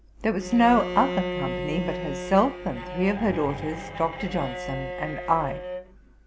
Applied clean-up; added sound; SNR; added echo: none; Bowed string instrument; 8 dB; none.